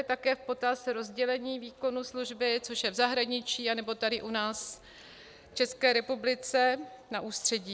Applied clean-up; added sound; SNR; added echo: none; none; none; none.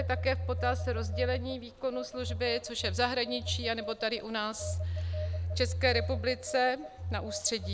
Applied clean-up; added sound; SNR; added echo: none; Telephone; 3 dB; none.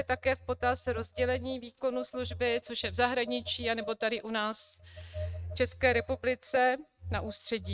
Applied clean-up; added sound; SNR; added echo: neural mask model RNNoise.